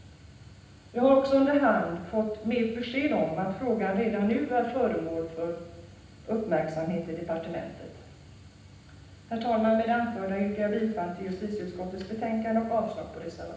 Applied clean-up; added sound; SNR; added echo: none; none; none; reverberation time 0.9 s.